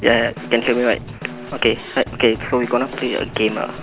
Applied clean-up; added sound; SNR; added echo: none; Snare drum / Drum kit; 13 dB; none.